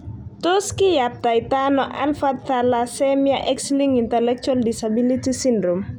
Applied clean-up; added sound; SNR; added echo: none; none; none; none.